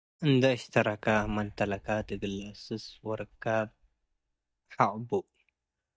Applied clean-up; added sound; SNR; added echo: neural mask model DeepFilterNet 3.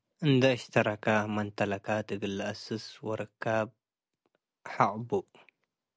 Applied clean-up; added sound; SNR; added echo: none; none; none; none.